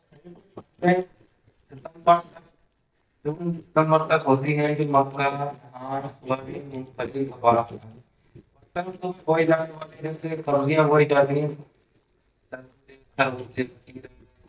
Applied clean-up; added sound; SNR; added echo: neural mask model DeepFilterNet 3.